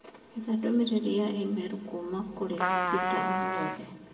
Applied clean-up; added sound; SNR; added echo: none; Trumpet; -1 dB; reverberation time 1.0 s.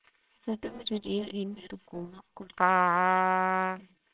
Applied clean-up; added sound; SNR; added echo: neural separator model SepFormer WHAMR!.